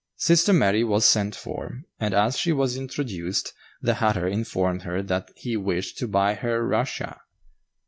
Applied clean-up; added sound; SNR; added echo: none; none; none; none.